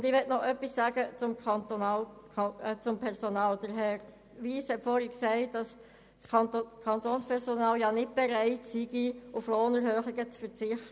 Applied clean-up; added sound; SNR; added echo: none; none; none; none.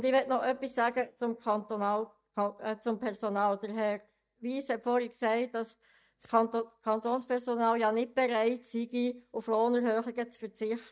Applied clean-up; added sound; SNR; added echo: neural mask model DeepFilterNet 3.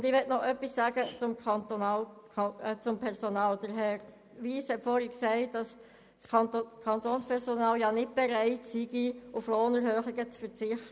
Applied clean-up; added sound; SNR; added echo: neural mask model Resemble Enhance denoiser.